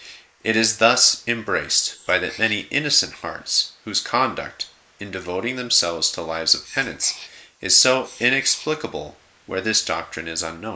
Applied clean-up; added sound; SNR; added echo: neural mask model Resemble Enhance denoiser.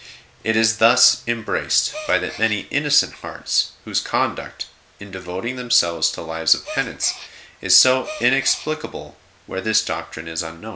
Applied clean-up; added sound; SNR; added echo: none; Gasp; 14 dB; none.